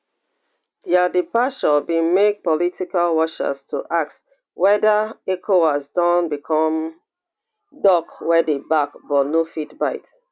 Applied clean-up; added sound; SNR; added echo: none; none; none; none.